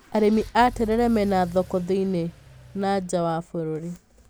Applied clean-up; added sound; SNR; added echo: none; Engine / Car; 19 dB; none.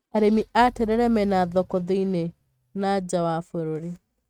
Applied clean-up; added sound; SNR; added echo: neural mask model RNNoise.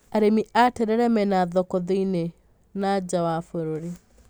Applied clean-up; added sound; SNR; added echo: none; none; none; none.